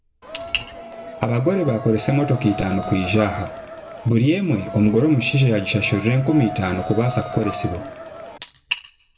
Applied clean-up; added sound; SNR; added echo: none; Crowd; 12 dB; reverberation time 0.6 s.